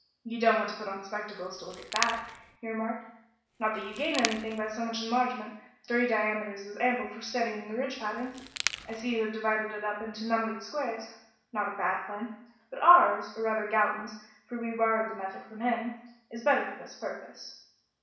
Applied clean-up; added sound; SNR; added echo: none; Crackle; 8 dB; reverberation time 0.7 s.